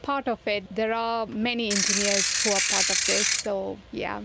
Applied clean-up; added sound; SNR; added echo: none; Ratchet, pawl / Percussion; -4 dB; none.